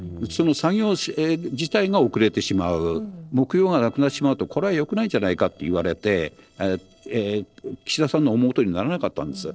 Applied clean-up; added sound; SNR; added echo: neural separator model SepFormer DNS4.